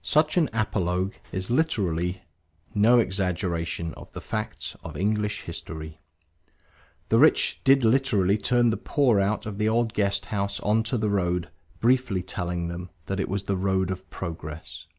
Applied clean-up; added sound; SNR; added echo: none; none; none; none.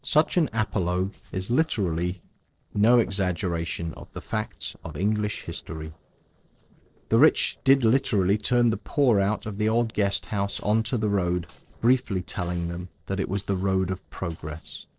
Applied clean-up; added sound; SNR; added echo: neural separator model SepFormer DNS4.